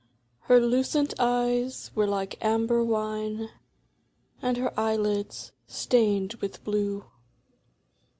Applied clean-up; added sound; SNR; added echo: none; none; none; none.